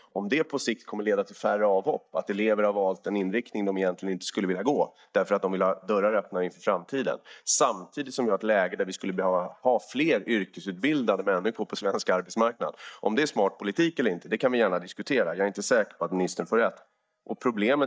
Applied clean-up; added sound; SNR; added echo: neural mask model DeepFilterNet 3.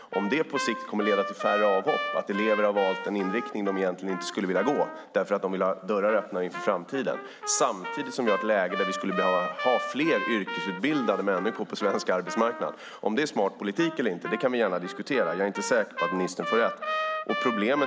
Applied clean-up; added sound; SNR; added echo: none; Trumpet; 7 dB; none.